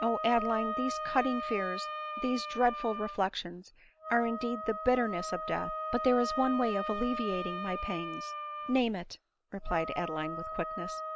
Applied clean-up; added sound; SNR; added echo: none; Wind instrument, woodwind instrument; 5 dB; none.